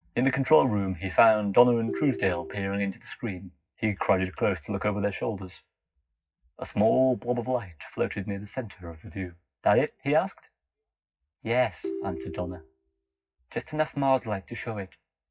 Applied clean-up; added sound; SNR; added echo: classical method WPE with log-MMSE.